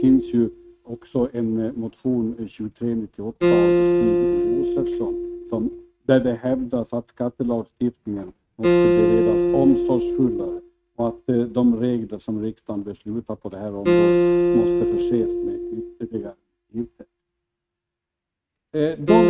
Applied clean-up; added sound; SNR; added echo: neural mask model RNNoise.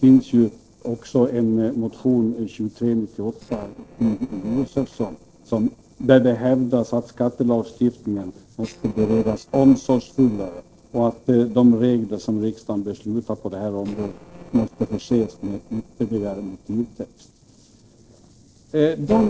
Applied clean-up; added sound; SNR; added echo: neural separator model SepFormer DNS4.